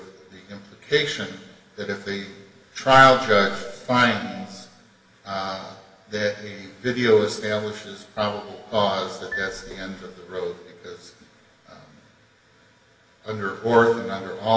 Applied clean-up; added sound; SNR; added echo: none; Marimba, xylophone; 15 dB; reverberation time 1.2 s.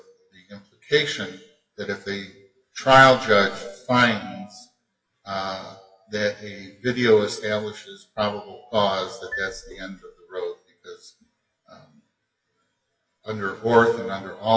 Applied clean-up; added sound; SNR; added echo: classical method WPE with log-MMSE.